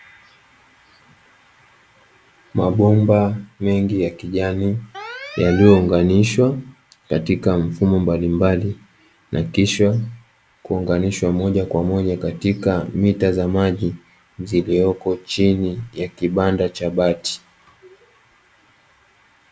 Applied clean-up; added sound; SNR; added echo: none; Alarm; 15 dB; none.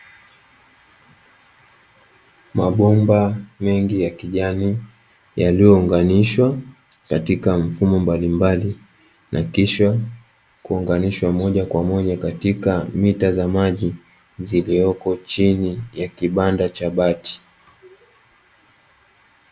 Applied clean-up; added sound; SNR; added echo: none; none; none; none.